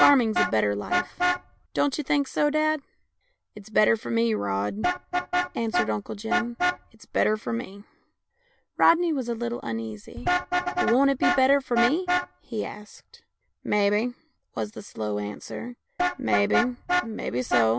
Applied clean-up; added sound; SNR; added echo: none; Vehicle horn, car horn, honking; 4 dB; none.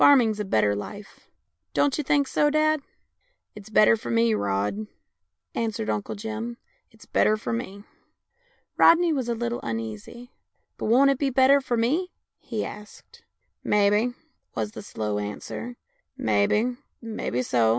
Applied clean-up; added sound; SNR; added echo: none; none; none; none.